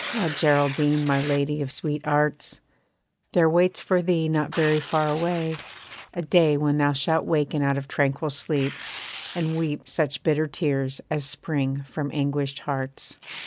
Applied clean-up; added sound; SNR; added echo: none; Tearing; 17 dB; none.